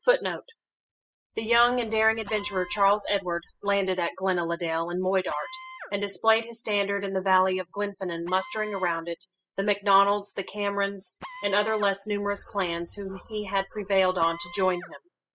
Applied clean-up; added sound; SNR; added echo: classical method spectral subtraction.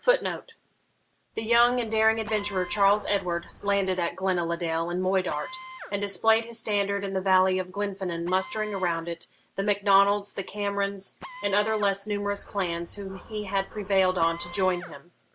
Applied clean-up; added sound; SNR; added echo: none; Dog + Drill; 19 dB; none.